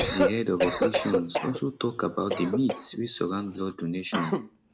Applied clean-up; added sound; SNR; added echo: none; Cough; 1 dB; none.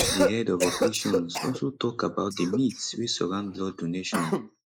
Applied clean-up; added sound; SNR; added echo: neural mask model Resemble Enhance denoiser.